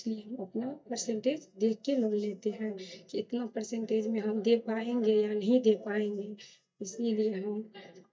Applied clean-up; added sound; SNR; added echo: neural mask model DeepFilterNet 3.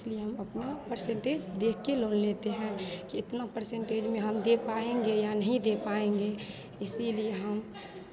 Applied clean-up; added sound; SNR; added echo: none; none; none; none.